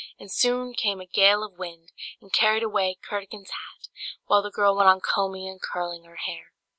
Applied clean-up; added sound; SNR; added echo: none; none; none; none.